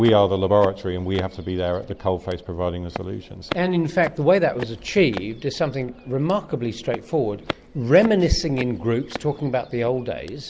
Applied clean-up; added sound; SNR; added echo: none; Walk, footsteps; 16 dB; none.